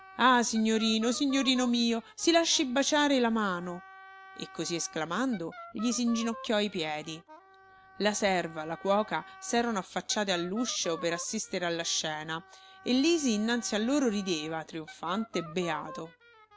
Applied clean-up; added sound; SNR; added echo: none; Wind instrument, woodwind instrument; 19 dB; none.